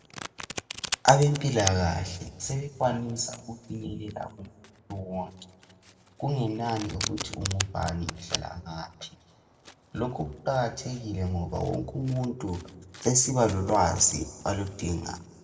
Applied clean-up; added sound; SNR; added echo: none; Domestic sounds, home sounds; 12 dB; reverberation time 1.2 s.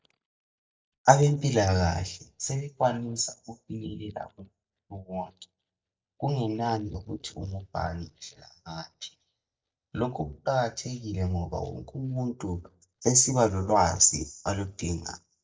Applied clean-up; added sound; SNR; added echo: neural mask model DeepFilterNet 3.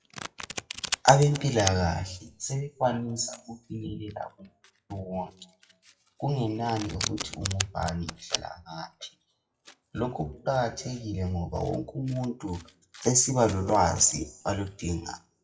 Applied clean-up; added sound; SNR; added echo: classical method WPE with log-MMSE.